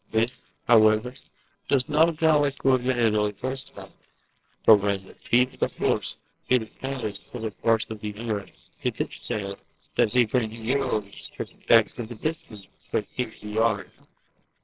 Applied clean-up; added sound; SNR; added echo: neural separator model SepFormer WHAMR!.